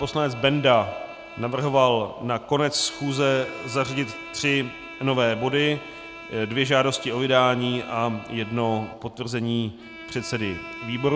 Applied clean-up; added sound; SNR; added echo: none; Bowed string instrument; 16 dB; none.